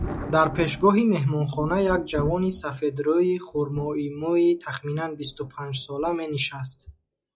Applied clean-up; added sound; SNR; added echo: classical method log-MMSE.